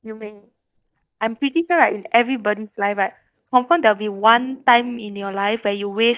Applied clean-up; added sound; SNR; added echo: neural mask model DeepFilterNet 3.